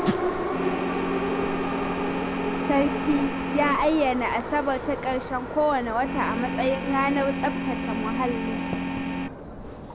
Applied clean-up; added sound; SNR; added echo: none; Subway, metro, underground + Organ; 1 dB; none.